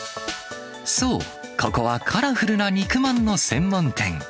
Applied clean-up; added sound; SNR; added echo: none; none; none; none.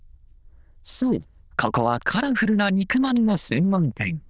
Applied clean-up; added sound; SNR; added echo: neural diffusion model UNIVERSE++.